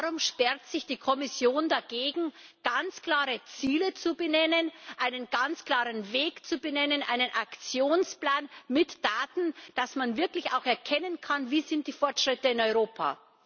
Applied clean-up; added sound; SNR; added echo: none; none; none; none.